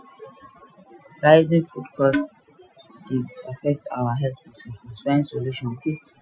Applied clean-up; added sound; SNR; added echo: classical method Wiener filter.